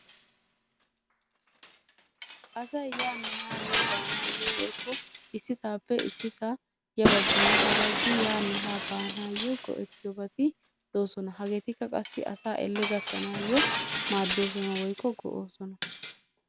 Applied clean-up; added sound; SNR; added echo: none; Shatter; -3 dB; none.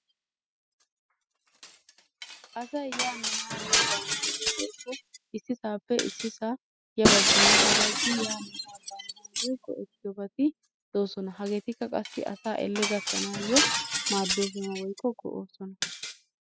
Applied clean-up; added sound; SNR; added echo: classical method spectral subtraction.